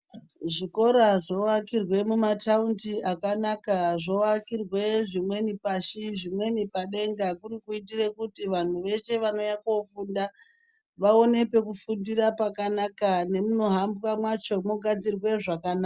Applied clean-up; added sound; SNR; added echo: none; none; none; none.